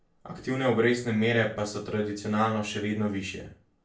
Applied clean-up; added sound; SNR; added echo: none; none; none; reverberation time 0.3 s.